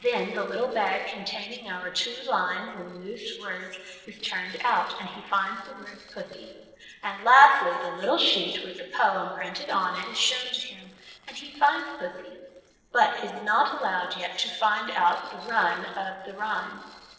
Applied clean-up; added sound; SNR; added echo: neural separator model SepFormer DNS4.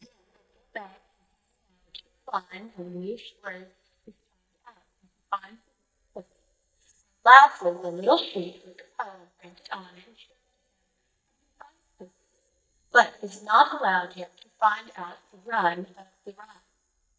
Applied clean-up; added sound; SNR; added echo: neural mask model DeepFilterNet 3.